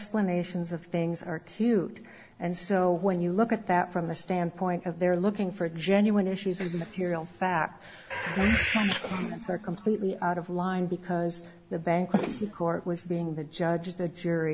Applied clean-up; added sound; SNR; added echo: none; none; none; none.